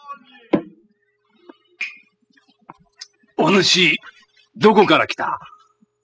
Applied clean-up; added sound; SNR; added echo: classical method spectral subtraction.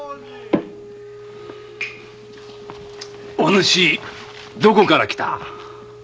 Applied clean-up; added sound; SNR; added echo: none; Wind instrument, woodwind instrument; 18 dB; none.